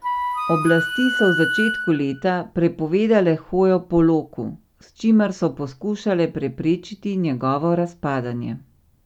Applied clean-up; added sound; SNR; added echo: none; Wind instrument, woodwind instrument; 3 dB; none.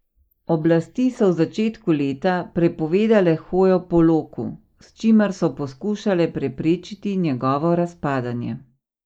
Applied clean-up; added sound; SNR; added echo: neural mask model Resemble Enhance denoiser.